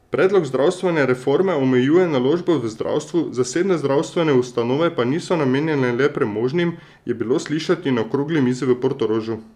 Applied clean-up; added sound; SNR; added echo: none; none; none; none.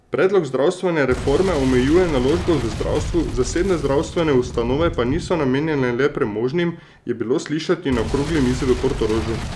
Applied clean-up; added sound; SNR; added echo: none; Boom; 9 dB; none.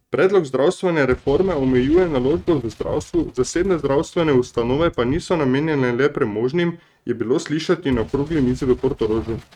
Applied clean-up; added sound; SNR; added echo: neural mask model RNNoise.